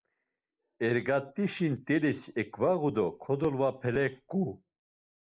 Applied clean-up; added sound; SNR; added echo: neural mask model Resemble Enhance denoiser.